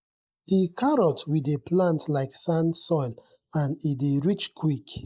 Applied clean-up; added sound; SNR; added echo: neural mask model Resemble Enhance denoiser.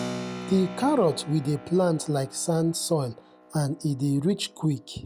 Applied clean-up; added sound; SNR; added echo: none; Keyboard (musical); 14 dB; none.